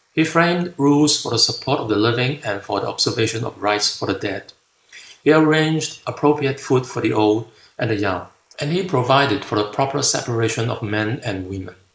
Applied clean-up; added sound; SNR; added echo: neural mask model Resemble Enhance denoiser.